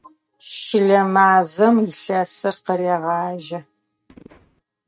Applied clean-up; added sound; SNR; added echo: neural mask model RNNoise.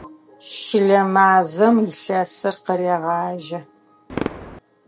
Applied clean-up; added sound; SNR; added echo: none; Fireworks; 17 dB; none.